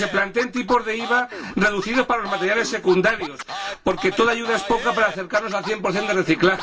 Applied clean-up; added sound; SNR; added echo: none; Scratching (performance technique); 12 dB; reverberation time 0.2 s.